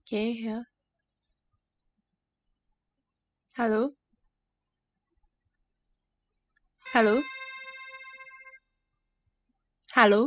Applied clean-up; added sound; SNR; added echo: classical method spectral subtraction.